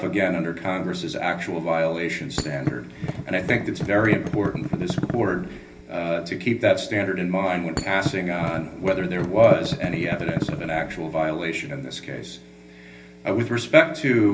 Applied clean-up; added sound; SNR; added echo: none; Thump, thud; 6 dB; reverberation time 0.3 s.